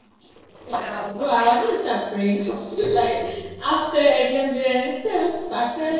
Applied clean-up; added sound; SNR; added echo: neural separator model SepFormer DNS4.